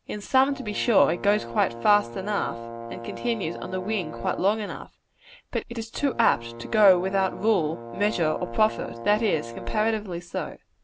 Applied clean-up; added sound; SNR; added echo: none; Brass instrument; 12 dB; none.